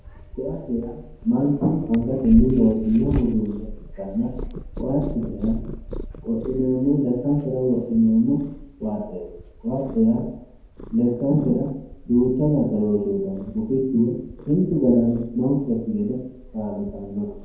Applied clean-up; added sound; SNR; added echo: none; Purr; 12 dB; reverberation time 0.9 s.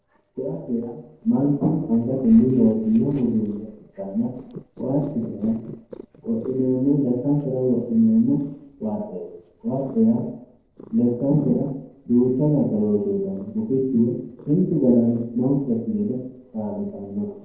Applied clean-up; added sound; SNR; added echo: neural separator model SepFormer DNS4.